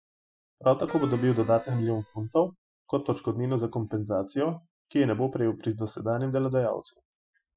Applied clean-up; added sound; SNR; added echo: classical method Wiener filter.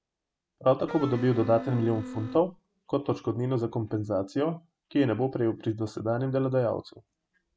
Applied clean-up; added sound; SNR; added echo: none; Wind instrument, woodwind instrument; 10 dB; none.